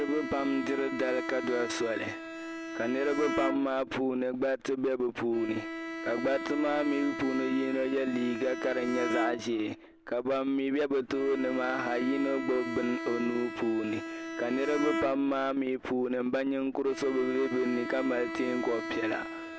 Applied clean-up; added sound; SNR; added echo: none; Bowed string instrument; 7 dB; none.